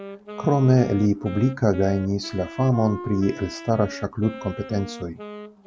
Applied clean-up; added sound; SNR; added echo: none; Wind instrument, woodwind instrument; 15 dB; none.